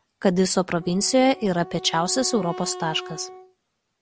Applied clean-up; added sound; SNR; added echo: none; Wind instrument, woodwind instrument; 16 dB; none.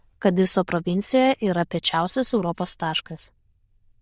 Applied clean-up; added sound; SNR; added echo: neural diffusion model UNIVERSE++.